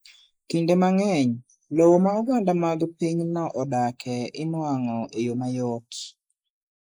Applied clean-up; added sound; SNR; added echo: neural mask model Resemble Enhance denoiser.